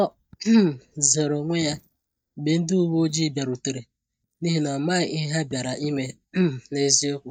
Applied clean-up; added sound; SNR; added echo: neural mask model DeepFilterNet 3.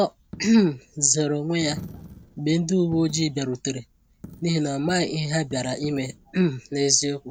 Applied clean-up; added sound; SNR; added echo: none; Coin (dropping); 20 dB; none.